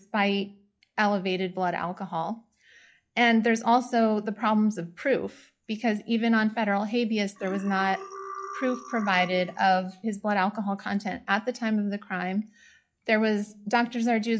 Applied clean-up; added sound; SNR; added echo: classical method log-MMSE.